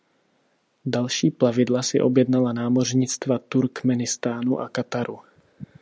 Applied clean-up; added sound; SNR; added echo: none; none; none; none.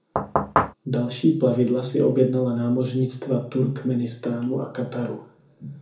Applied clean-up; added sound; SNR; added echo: none; Knock / Wood; -1 dB; reverberation time 0.7 s.